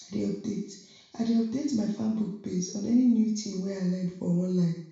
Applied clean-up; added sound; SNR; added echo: none; none; none; reverberation time 0.7 s.